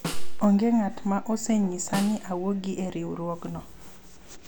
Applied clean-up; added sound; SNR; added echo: none; Snare drum; 16 dB; none.